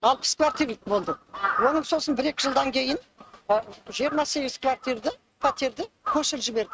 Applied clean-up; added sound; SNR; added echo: neural mask model RNNoise.